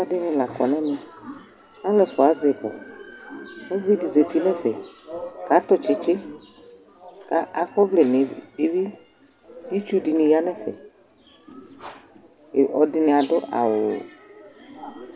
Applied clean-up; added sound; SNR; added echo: none; none; none; none.